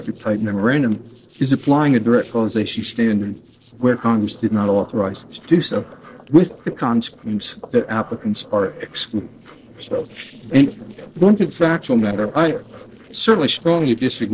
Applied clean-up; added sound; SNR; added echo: neural separator model SepFormer DNS4.